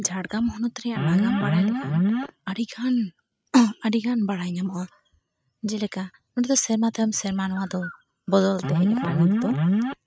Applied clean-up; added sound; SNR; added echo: neural mask model RNNoise.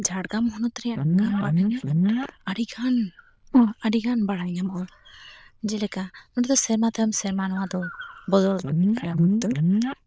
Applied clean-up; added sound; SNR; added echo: neural diffusion model UNIVERSE++.